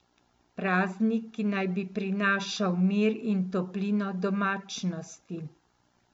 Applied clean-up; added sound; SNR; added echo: none; none; none; none.